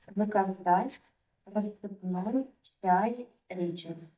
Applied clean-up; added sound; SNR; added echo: neural mask model DeepFilterNet 3.